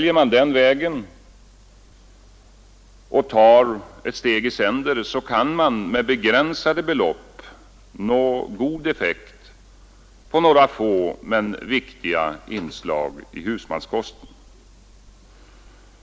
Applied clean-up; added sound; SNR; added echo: none; none; none; none.